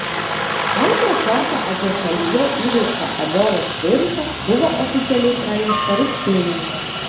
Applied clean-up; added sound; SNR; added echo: none; Aircraft; 3 dB; reverberation time 0.8 s.